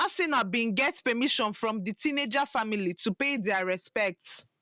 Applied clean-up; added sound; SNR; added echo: none; none; none; none.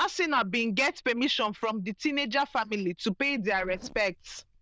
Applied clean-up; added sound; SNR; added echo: neural diffusion model UNIVERSE++.